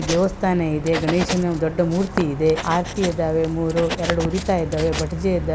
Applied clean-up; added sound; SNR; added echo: none; Writing; 8 dB; none.